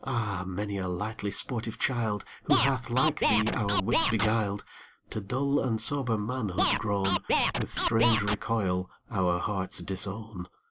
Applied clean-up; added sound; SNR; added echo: none; Scratching (performance technique); -1 dB; none.